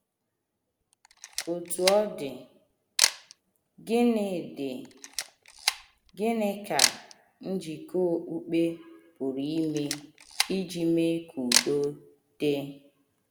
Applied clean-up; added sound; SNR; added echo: none; Camera; 3 dB; none.